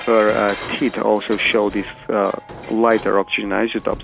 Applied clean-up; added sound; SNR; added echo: none; Dishes, pots, and pans; 16 dB; none.